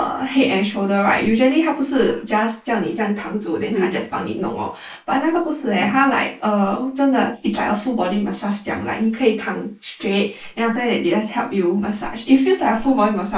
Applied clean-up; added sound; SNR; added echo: neural mask model Resemble Enhance denoiser.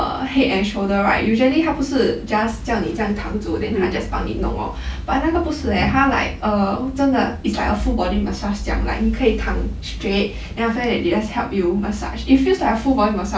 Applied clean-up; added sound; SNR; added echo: none; none; none; none.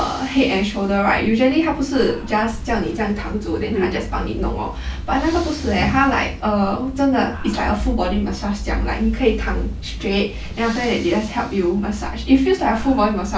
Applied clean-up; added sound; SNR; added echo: none; Breathing; 18 dB; none.